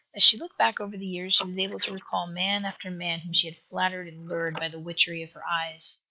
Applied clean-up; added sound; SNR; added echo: neural mask model Resemble Enhance denoiser.